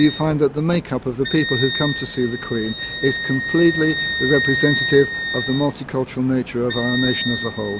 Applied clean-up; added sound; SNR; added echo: none; Wind instrument, woodwind instrument; 6 dB; none.